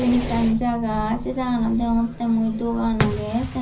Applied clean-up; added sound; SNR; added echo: none; Fireworks; 8 dB; reverberation time 0.4 s.